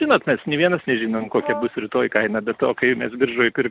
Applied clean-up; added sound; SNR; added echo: none; Brass instrument; 11 dB; none.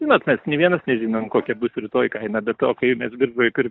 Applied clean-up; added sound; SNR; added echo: neural mask model DeepFilterNet 3.